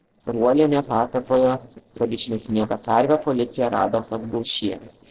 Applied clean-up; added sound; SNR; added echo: neural separator model SepFormer DNS4.